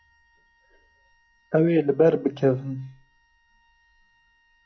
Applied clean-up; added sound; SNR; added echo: classical method log-MMSE.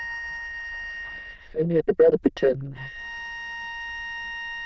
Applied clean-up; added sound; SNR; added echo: neural diffusion model UNIVERSE++.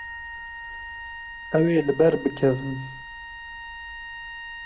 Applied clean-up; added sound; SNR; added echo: none; Wind instrument, woodwind instrument; 11 dB; none.